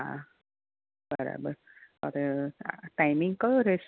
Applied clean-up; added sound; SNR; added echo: none; none; none; none.